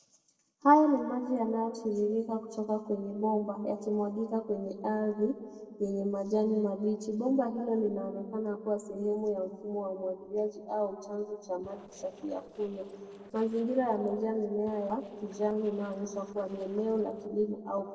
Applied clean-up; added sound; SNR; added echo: neural separator model SepFormer DNS4.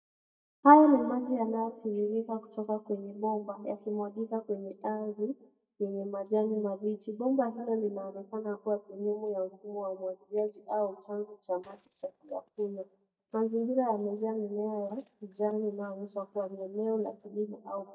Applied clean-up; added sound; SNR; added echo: neural mask model DeepFilterNet 3.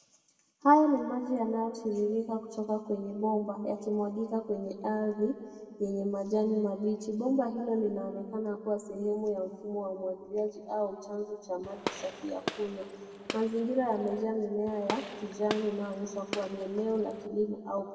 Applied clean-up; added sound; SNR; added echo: none; Gunshot, gunfire; 10 dB; reverberation time 1.9 s.